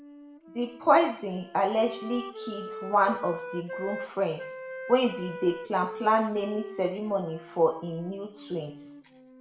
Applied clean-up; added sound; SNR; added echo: none; Wind instrument, woodwind instrument; 12 dB; reverberation time 0.5 s.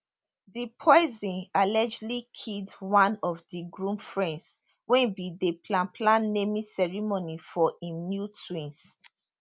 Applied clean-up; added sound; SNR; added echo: none; none; none; none.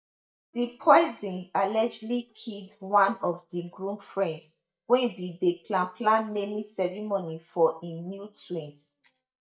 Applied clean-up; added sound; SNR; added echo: neural mask model DeepFilterNet 3.